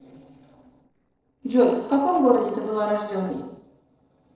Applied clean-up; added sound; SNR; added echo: neural separator model SepFormer DNS4.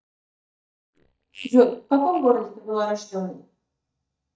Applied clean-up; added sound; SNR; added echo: neural mask model DeepFilterNet 3.